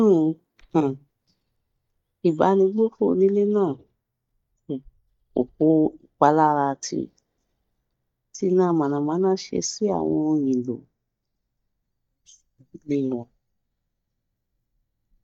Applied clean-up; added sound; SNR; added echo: neural mask model DeepFilterNet 3.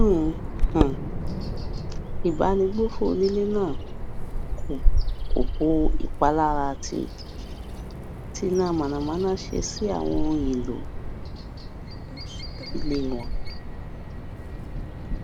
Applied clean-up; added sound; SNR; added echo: none; Bird vocalization, bird call, bird song; -1 dB; none.